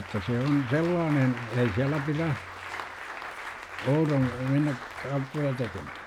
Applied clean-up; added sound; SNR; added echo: none; Applause; 11 dB; none.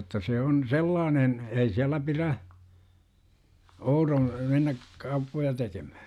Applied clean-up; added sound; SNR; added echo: none; none; none; none.